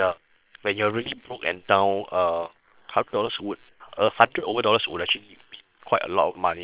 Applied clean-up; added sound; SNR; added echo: neural separator model SepFormer WHAM!.